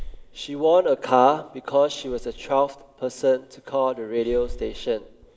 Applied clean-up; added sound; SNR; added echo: none; Breathing; 17 dB; reverberation time 1.0 s.